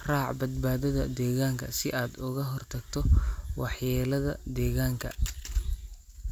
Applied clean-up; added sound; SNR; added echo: none; none; none; none.